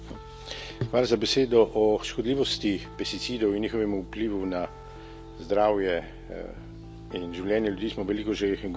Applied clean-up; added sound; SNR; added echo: none; Piano; 15 dB; none.